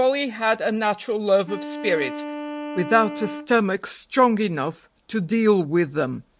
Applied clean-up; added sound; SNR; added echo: none; Wind instrument, woodwind instrument; 12 dB; none.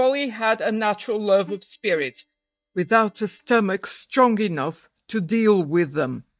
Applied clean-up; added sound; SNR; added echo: neural mask model DeepFilterNet 3.